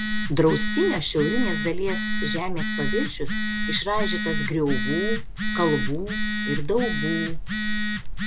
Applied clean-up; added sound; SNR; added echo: none; Telephone; -2 dB; none.